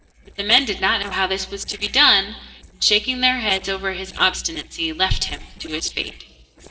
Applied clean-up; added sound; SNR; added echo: neural separator model SepFormer DNS4.